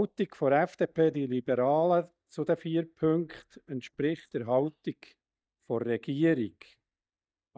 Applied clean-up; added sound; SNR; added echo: neural mask model DeepFilterNet 3.